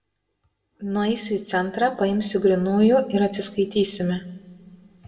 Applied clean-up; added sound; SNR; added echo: none; none; none; reverberation time 1.0 s.